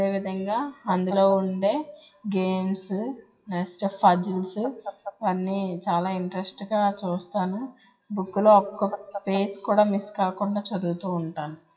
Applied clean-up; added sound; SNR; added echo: classical method WPE with log-MMSE.